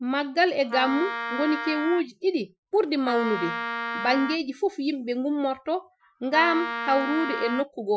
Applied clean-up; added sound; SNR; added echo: classical method Wiener filter.